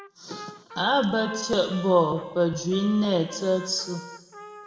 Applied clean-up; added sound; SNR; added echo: none; Trumpet; 18 dB; reverberation time 1.3 s.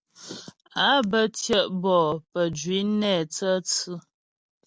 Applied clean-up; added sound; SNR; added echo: none; none; none; none.